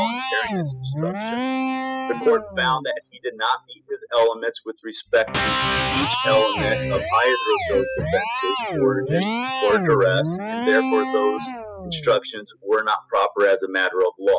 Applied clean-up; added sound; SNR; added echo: classical method spectral subtraction.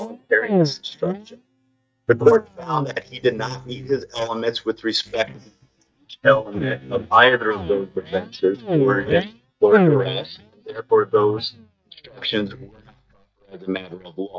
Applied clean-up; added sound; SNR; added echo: neural mask model DeepFilterNet 3.